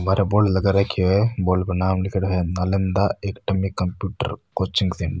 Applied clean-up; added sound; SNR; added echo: none; none; none; none.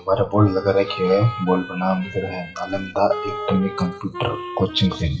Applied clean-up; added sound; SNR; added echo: classical method WPE with log-MMSE.